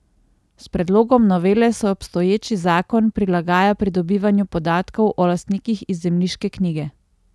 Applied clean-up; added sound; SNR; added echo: none; none; none; none.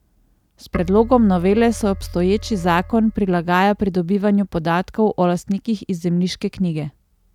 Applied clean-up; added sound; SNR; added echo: none; Keyboard (musical); 15 dB; none.